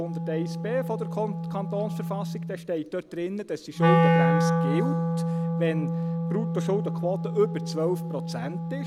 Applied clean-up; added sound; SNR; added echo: none; Wind instrument, woodwind instrument; -4 dB; none.